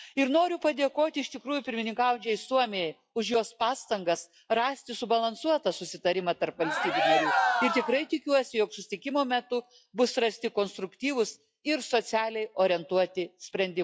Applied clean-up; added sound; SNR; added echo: classical method log-MMSE.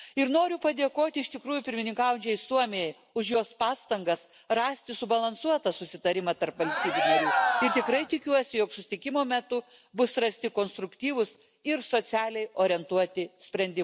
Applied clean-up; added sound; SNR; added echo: none; Cheering; -1 dB; none.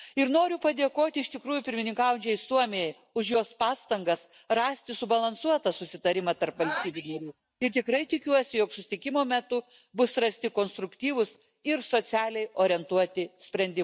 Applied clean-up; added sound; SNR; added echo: neural mask model DeepFilterNet 3.